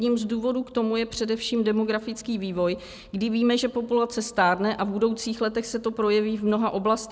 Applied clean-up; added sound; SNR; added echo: none; none; none; none.